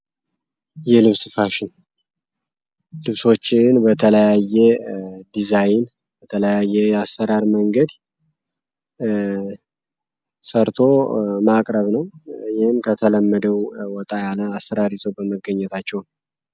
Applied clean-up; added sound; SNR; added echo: none; none; none; none.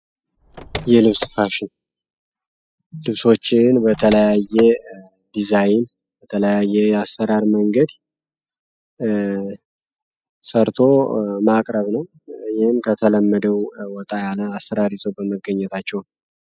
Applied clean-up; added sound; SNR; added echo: classical method spectral subtraction.